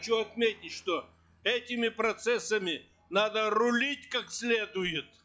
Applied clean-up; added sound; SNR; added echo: classical method log-MMSE.